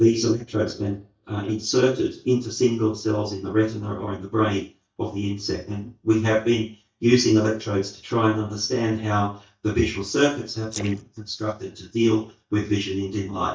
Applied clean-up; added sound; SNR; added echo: neural mask model DeepFilterNet 3.